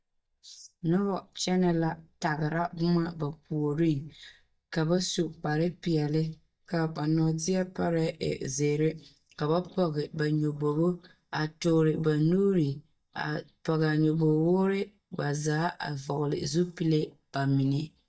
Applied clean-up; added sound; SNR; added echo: neural mask model DeepFilterNet 3.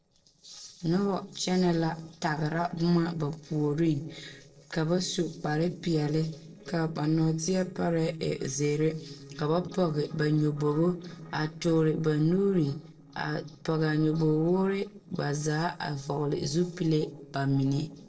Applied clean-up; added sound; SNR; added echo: neural separator model SepFormer DNS4.